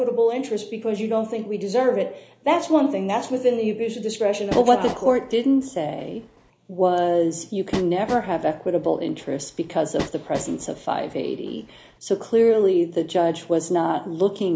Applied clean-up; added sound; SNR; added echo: none; Train; 14 dB; reverberation time 0.5 s.